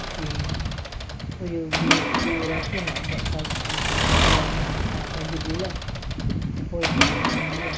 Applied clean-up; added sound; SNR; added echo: none; Accelerating, revving, vroom / Mechanisms; -3 dB; none.